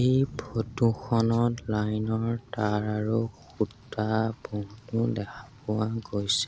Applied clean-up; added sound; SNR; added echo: none; Rain; 19 dB; none.